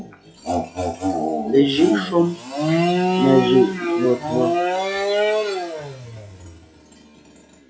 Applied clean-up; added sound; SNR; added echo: classical method log-MMSE.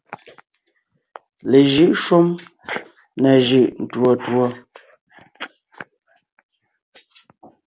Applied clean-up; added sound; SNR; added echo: none; none; none; none.